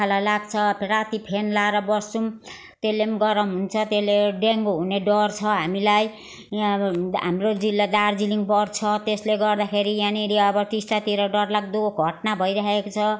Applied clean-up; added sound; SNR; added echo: none; none; none; none.